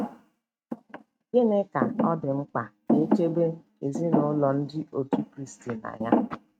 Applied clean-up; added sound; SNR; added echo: neural mask model RNNoise.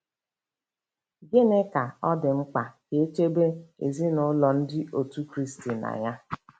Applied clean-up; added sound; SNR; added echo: none; none; none; none.